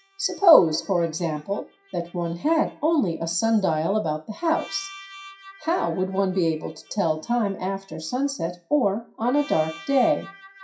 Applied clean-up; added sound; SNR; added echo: classical method WPE with log-MMSE.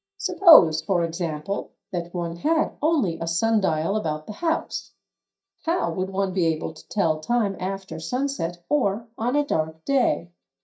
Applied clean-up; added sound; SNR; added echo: neural mask model DeepFilterNet 3.